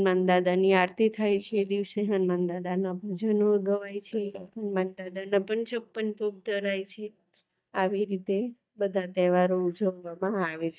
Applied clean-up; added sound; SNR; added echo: neural mask model DeepFilterNet 3.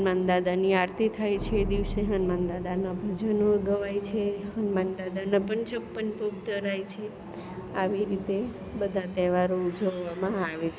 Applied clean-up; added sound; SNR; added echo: none; none; none; none.